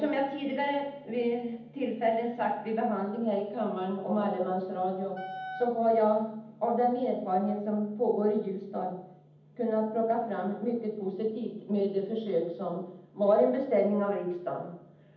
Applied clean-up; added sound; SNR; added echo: none; Wind instrument, woodwind instrument; 12 dB; reverberation time 0.8 s.